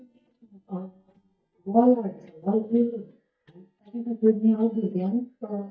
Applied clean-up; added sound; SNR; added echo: neural mask model DeepFilterNet 3.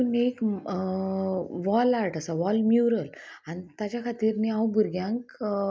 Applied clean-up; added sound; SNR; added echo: none; none; none; none.